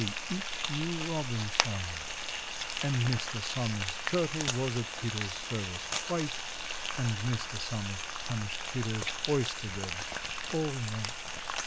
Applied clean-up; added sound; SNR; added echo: none; Frying (food); 1 dB; none.